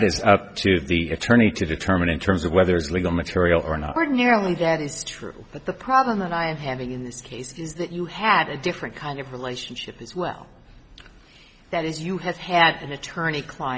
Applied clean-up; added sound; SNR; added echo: none; none; none; none.